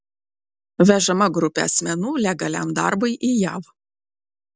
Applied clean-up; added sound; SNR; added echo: none; none; none; none.